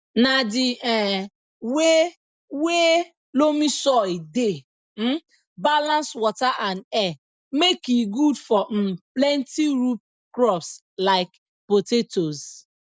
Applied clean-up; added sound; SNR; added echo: none; none; none; none.